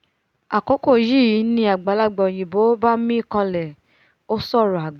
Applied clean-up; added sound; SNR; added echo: none; none; none; none.